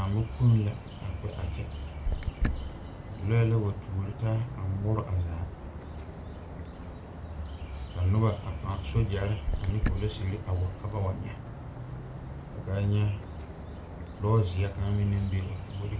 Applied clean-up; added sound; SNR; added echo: none; Bird; 6 dB; reverberation time 0.2 s.